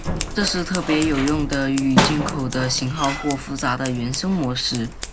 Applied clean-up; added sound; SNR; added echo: none; Scissors; 4 dB; none.